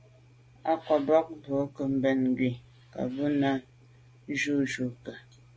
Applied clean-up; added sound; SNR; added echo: none; none; none; none.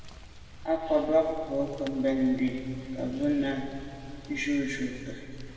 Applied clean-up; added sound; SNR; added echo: none; Rain; 14 dB; reverberation time 2.6 s.